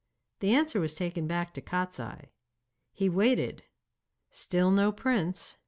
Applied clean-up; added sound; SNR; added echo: none; none; none; none.